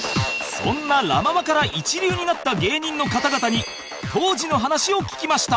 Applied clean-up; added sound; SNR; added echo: none; none; none; none.